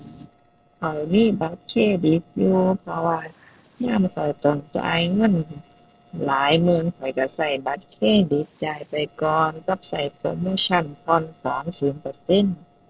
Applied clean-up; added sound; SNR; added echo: neural separator model SepFormer DNS4.